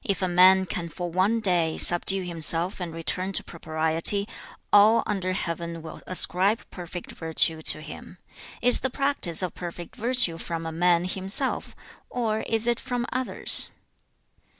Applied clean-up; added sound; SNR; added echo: none; none; none; none.